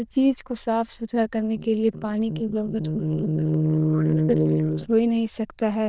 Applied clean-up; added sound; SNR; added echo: neural diffusion model UNIVERSE++.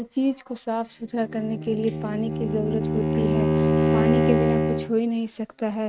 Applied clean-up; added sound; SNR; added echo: neural mask model RNNoise.